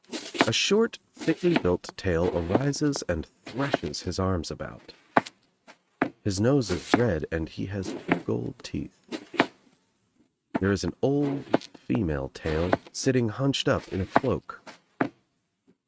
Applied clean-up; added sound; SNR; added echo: neural mask model RNNoise.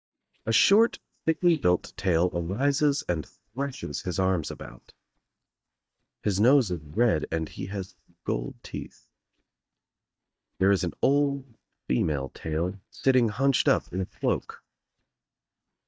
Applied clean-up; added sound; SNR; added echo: neural mask model DeepFilterNet 3.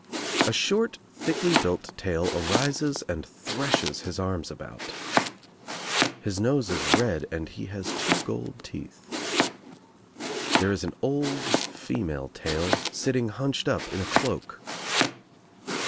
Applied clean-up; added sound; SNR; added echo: none; Domestic sounds, home sounds; 1 dB; none.